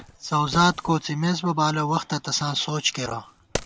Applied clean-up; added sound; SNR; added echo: none; Wood; 15 dB; none.